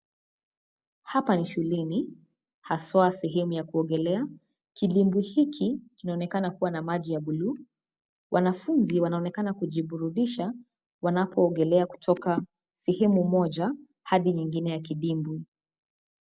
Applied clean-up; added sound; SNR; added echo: none; none; none; none.